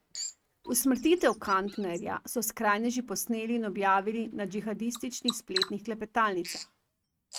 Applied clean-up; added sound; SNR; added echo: neural mask model RNNoise.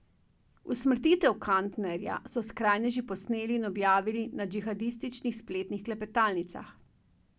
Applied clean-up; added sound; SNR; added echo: none; none; none; none.